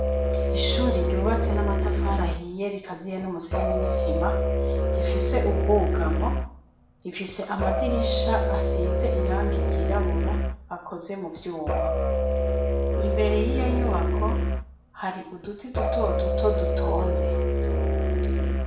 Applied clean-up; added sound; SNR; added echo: none; Musical instrument; -4 dB; reverberation time 0.6 s.